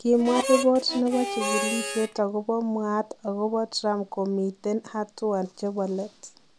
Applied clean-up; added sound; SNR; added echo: none; Harmonica; 4 dB; none.